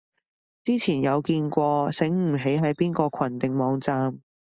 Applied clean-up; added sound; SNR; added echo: neural mask model DeepFilterNet 3.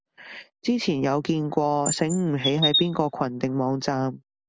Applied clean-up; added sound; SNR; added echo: none; Chirp, tweet; 3 dB; none.